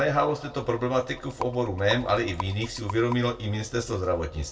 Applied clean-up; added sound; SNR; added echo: none; Rattle; 13 dB; reverberation time 0.2 s.